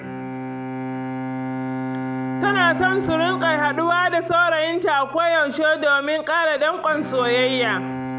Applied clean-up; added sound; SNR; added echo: none; Bowed string instrument; 8 dB; none.